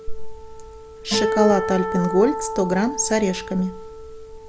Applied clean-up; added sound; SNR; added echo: none; Acoustic guitar; 6 dB; none.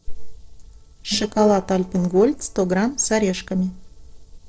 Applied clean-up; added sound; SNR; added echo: neural separator model SepFormer DNS4.